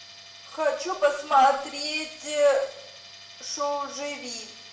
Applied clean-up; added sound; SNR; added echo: none; Tools; 19 dB; reverberation time 0.7 s.